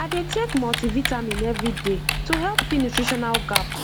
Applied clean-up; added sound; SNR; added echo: none; Typing; 1 dB; none.